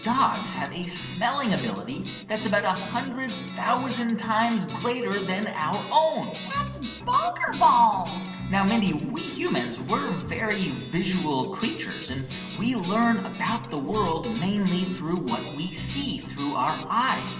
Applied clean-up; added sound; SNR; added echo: none; Guitar; 13 dB; reverberation time 0.9 s.